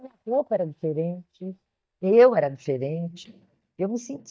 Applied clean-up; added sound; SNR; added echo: neural mask model DeepFilterNet 3.